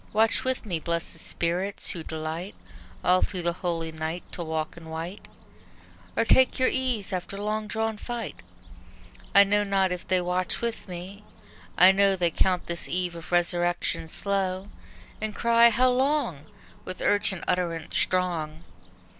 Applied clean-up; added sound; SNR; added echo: none; Bird; 18 dB; none.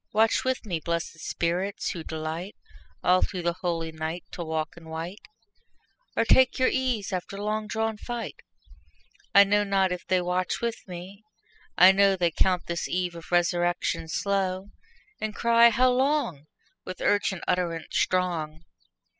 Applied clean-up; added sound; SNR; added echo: classical method spectral subtraction.